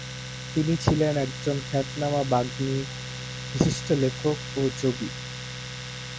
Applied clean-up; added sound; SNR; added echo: none; Domestic sounds, home sounds; 8 dB; none.